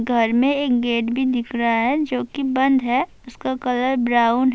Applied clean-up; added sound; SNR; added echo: none; none; none; none.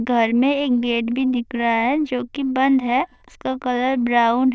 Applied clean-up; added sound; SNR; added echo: neural diffusion model UNIVERSE++.